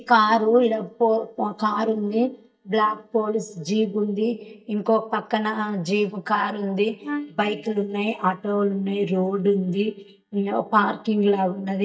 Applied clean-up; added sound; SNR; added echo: neural mask model DeepFilterNet 3.